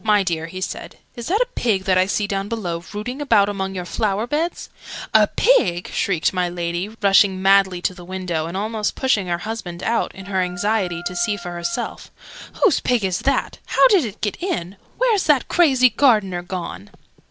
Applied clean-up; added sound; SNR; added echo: none; Wind instrument, woodwind instrument; 18 dB; none.